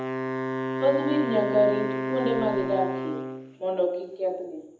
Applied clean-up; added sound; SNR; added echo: none; Wind instrument, woodwind instrument; 3 dB; reverberation time 0.8 s.